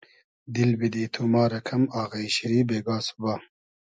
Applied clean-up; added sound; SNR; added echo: none; none; none; none.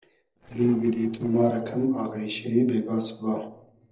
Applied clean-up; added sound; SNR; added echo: neural separator model SepFormer DNS4.